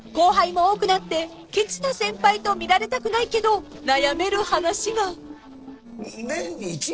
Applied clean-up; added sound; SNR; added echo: neural separator model SepFormer DNS4.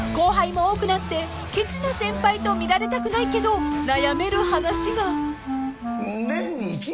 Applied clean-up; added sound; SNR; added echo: none; Wind instrument, woodwind instrument; 5 dB; none.